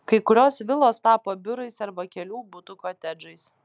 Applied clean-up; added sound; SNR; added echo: none; none; none; none.